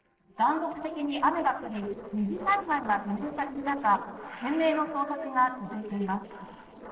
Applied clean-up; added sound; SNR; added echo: neural separator model SepFormer DNS4.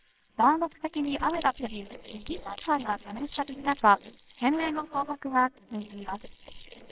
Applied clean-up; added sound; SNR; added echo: neural separator model SepFormer WHAMR!.